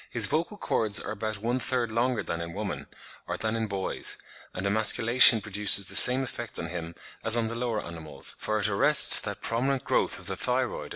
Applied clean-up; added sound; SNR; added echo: none; none; none; none.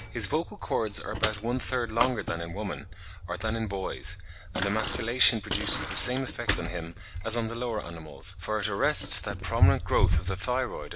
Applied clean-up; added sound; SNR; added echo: none; Bicycle; 4 dB; none.